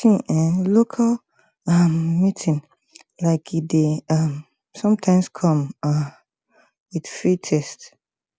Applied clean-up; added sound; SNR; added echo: none; none; none; none.